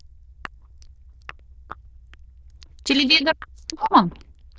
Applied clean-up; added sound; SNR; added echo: neural diffusion model UNIVERSE++.